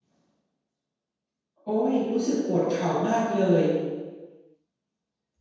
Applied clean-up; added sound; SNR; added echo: none; none; none; reverberation time 1.2 s.